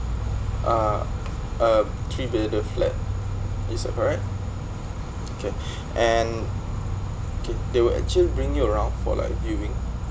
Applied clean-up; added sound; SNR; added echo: none; Insect; 0 dB; none.